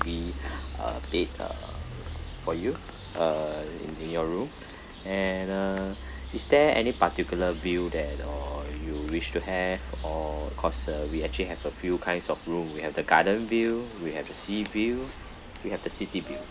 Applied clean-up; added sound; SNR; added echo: none; Bird vocalization, bird call, bird song; 9 dB; none.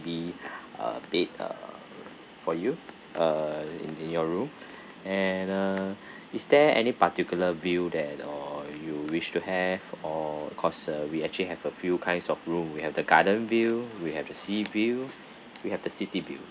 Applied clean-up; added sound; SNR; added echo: none; none; none; none.